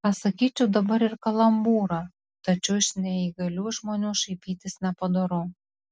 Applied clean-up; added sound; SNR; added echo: none; none; none; none.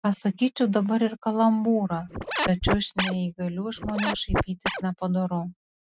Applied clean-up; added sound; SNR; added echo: neural mask model RNNoise.